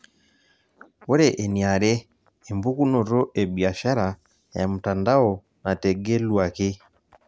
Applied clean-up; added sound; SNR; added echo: none; none; none; none.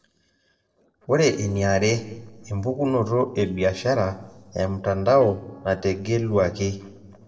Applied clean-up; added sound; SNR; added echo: neural separator model SepFormer DNS4.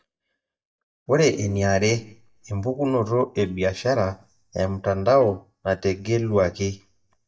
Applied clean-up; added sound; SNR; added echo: neural mask model DeepFilterNet 3.